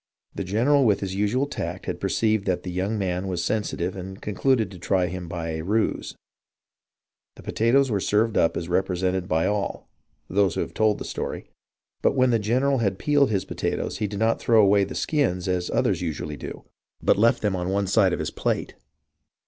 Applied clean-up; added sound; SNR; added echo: none; none; none; none.